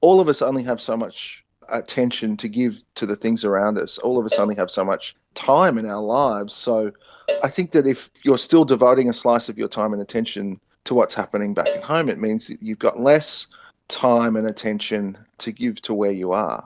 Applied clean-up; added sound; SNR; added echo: none; Cowbell; 12 dB; none.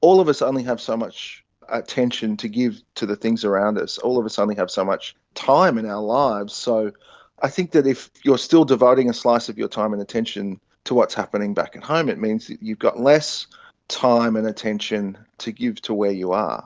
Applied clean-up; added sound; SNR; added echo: none; none; none; none.